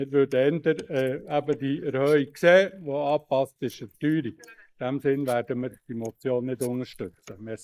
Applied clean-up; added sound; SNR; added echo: neural mask model Resemble Enhance denoiser.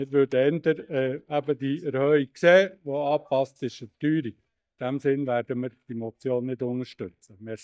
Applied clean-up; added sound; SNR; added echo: neural mask model DeepFilterNet 3.